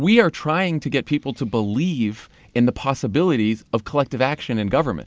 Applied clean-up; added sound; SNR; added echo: none; none; none; none.